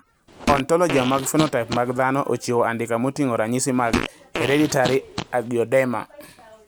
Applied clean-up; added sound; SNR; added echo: none; Fart; 7 dB; none.